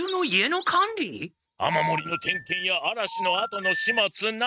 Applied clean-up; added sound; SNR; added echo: neural mask model RNNoise.